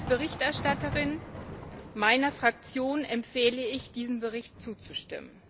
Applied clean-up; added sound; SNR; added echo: none; Thunder; 11 dB; none.